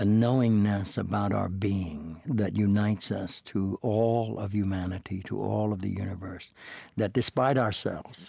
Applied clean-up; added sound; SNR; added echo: none; none; none; none.